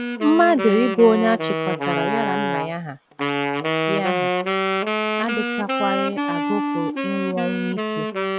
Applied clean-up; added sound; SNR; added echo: none; Wind instrument, woodwind instrument; 1 dB; none.